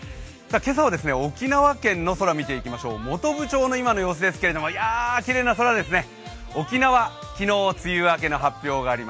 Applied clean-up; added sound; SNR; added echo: none; none; none; none.